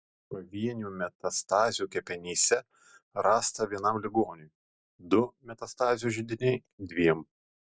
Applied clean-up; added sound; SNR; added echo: none; none; none; none.